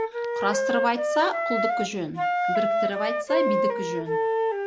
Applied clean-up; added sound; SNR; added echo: none; Wind instrument, woodwind instrument; -4 dB; none.